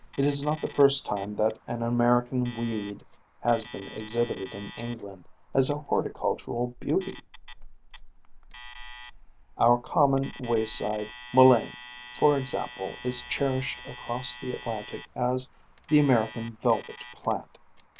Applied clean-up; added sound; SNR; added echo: none; Motor vehicle (road) + Alarm; 17 dB; none.